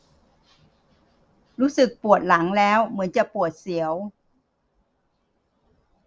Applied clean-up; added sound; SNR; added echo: none; none; none; none.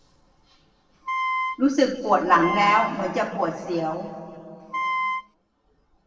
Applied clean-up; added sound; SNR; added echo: none; Wind instrument, woodwind instrument; 2 dB; reverberation time 2.4 s.